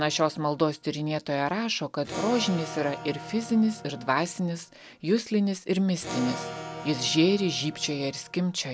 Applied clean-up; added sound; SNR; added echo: none; Electric guitar / Acoustic guitar; 13 dB; none.